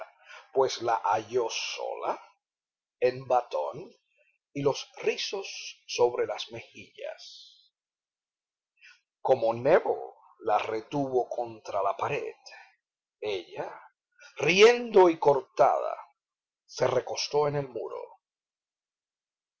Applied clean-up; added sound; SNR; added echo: none; none; none; none.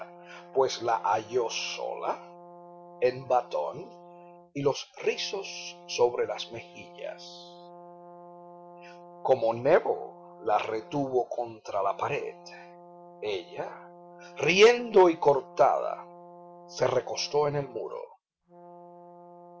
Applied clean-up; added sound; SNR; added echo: none; Brass instrument; 20 dB; none.